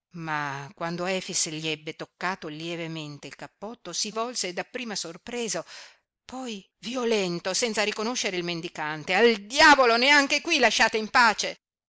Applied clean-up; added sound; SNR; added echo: neural mask model Resemble Enhance denoiser.